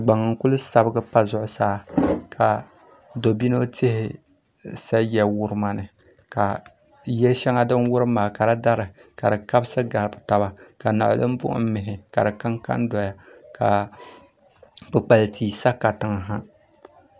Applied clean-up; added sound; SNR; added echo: none; none; none; none.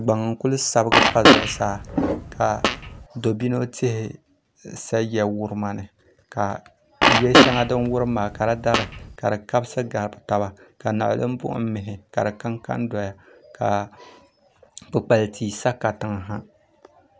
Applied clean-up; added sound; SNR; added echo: none; Fart; -5 dB; none.